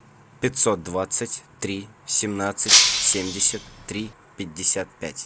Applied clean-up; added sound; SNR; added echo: none; Shatter; -4 dB; none.